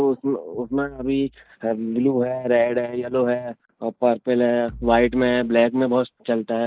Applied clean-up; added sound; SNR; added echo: neural mask model DeepFilterNet 3.